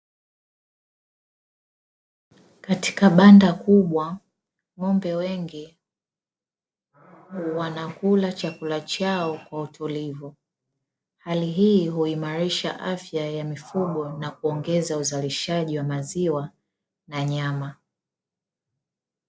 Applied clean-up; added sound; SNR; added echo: none; none; none; none.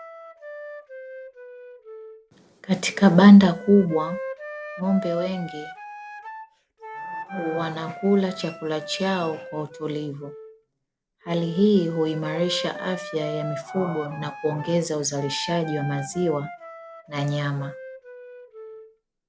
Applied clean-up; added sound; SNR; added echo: none; Wind instrument, woodwind instrument; 13 dB; none.